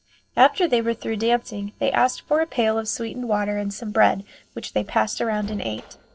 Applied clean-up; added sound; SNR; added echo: neural separator model SepFormer DNS4.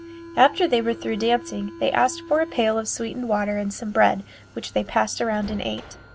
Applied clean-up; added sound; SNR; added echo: none; Subway, metro, underground; 18 dB; none.